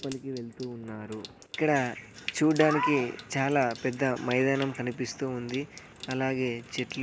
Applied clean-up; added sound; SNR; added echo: none; Trickle, dribble / Sink (filling or washing) / Water tap, faucet; 18 dB; none.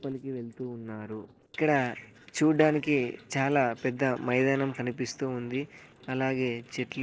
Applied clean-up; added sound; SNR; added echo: neural separator model SepFormer DNS4.